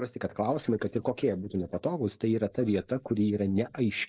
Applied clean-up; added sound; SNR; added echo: neural mask model Resemble Enhance denoiser.